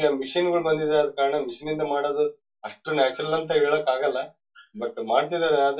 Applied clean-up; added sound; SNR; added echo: none; none; none; reverberation time 0.2 s.